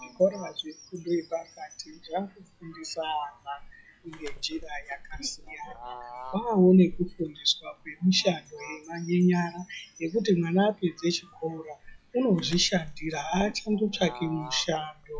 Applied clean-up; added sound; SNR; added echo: classical method log-MMSE.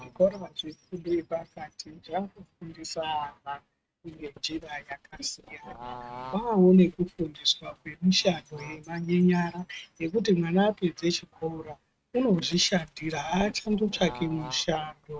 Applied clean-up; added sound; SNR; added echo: neural mask model RNNoise.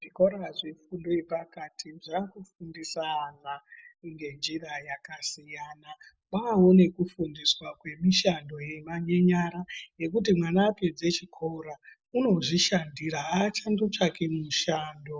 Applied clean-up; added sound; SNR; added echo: none; none; none; none.